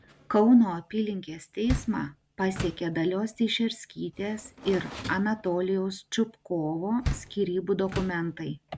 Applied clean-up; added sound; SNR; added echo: none; Door; 12 dB; none.